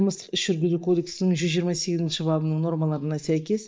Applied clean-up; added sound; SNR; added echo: neural mask model DeepFilterNet 3.